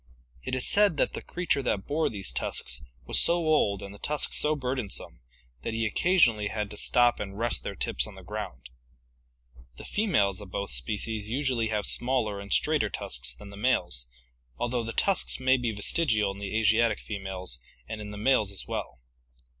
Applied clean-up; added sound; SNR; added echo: none; none; none; none.